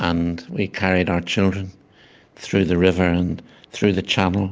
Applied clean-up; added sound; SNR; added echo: none; none; none; none.